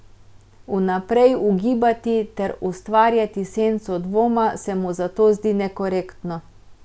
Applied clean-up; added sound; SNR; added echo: none; none; none; none.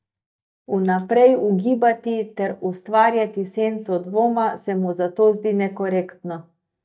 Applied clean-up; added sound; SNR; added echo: neural mask model DeepFilterNet 3.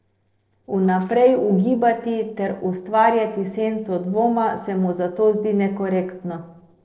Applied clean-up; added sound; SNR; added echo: neural separator model SepFormer DNS4.